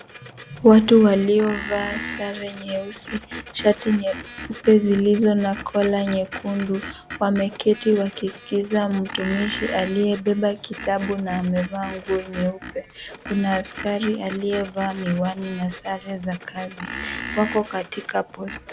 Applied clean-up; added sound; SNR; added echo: none; Screech + Printer; 14 dB; none.